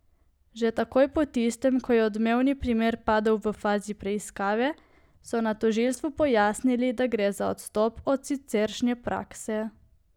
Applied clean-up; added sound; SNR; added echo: none; none; none; none.